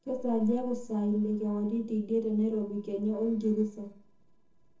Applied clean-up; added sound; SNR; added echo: neural separator model SepFormer DNS4.